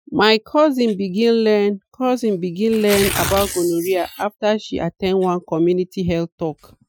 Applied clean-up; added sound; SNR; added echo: classical method Wiener filter.